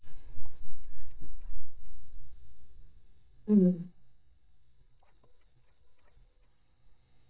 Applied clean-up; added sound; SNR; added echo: neural mask model DeepFilterNet 3.